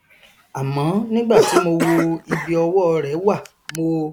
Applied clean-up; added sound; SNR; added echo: none; Cough; 4 dB; none.